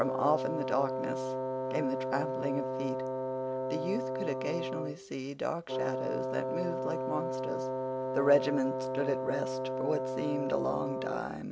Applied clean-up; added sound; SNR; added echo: none; Wind instrument, woodwind instrument; 0 dB; none.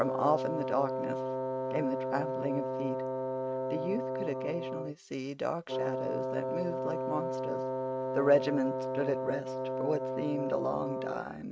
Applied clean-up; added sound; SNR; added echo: neural mask model RNNoise.